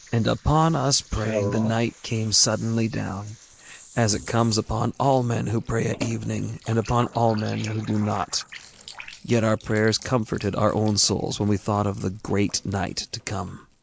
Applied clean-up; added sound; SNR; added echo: neural mask model Resemble Enhance denoiser.